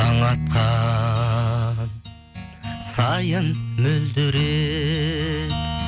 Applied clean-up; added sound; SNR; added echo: none; none; none; none.